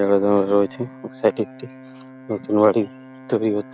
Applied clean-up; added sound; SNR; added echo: none; Brass instrument; 20 dB; none.